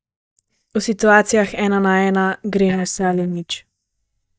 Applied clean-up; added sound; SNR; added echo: neural mask model DeepFilterNet 3.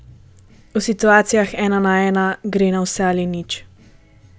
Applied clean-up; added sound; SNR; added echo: none; none; none; none.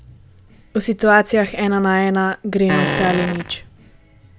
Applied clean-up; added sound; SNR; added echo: none; Fart; 4 dB; none.